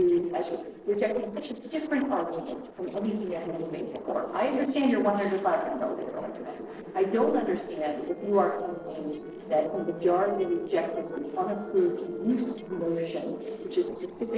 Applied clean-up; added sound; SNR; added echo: neural separator model SepFormer DNS4.